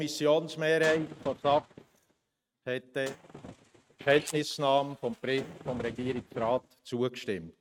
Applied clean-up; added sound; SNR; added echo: neural mask model RNNoise.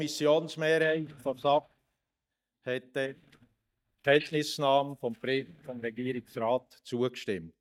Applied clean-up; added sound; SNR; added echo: neural mask model DeepFilterNet 3.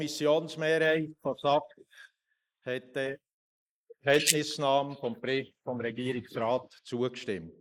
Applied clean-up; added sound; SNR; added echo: neural mask model Resemble Enhance denoiser.